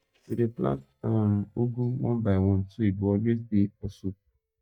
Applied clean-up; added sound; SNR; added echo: neural mask model DeepFilterNet 3.